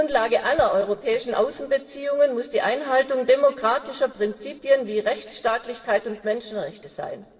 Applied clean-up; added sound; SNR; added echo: neural separator model SepFormer DNS4.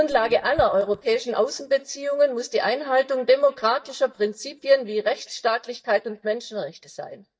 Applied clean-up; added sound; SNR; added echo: neural mask model DeepFilterNet 3.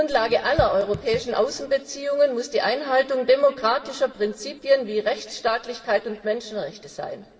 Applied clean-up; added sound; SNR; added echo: none; Raindrop / Drip; 13 dB; reverberation time 2.4 s.